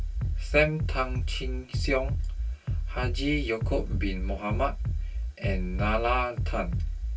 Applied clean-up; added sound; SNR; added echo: none; Bass drum; -2 dB; reverberation time 0.1 s.